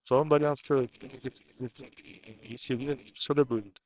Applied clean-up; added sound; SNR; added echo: neural separator model SepFormer WHAMR!.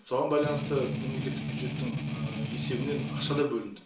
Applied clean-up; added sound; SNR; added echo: none; Strum; 1 dB; reverberation time 0.4 s.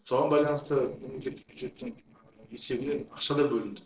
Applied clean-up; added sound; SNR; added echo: neural separator model SepFormer DNS4.